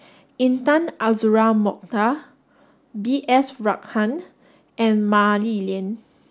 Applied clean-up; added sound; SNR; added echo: none; none; none; none.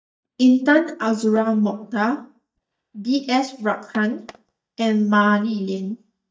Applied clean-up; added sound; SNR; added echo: neural mask model DeepFilterNet 3.